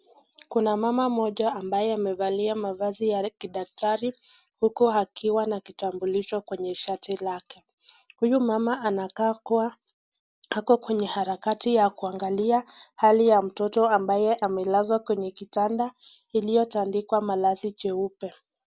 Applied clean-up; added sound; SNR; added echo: none; none; none; none.